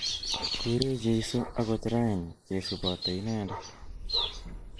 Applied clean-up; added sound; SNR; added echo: neural mask model Resemble Enhance denoiser.